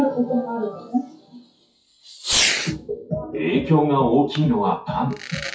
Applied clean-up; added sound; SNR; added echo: classical method WPE with log-MMSE.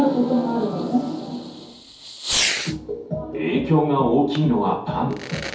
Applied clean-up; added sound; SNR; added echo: none; Fireworks; 9 dB; reverberation time 0.6 s.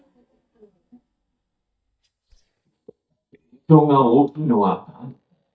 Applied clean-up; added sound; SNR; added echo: neural mask model DeepFilterNet 3.